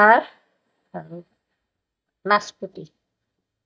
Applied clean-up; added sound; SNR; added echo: neural mask model DeepFilterNet 3.